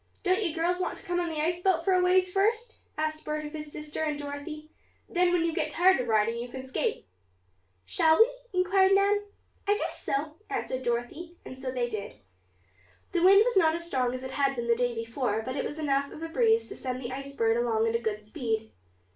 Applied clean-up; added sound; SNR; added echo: none; none; none; reverberation time 0.3 s.